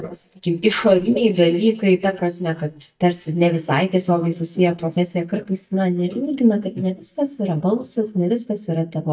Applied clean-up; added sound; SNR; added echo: neural mask model DeepFilterNet 3.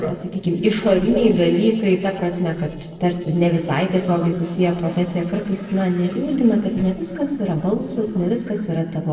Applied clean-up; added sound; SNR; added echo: neural separator model SepFormer DNS4.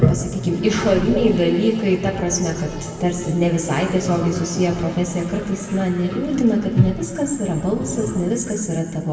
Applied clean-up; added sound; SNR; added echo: none; Toilet flush; 6 dB; reverberation time 1.2 s.